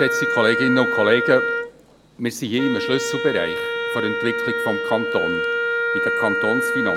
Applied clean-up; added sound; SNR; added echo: none; Wind instrument, woodwind instrument; 0 dB; none.